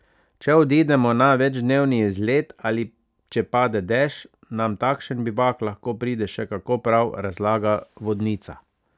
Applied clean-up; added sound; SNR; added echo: none; none; none; none.